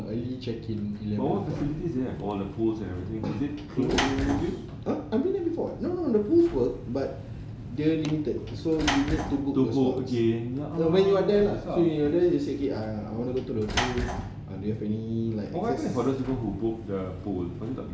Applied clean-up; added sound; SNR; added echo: none; Sliding door / Slam; 11 dB; none.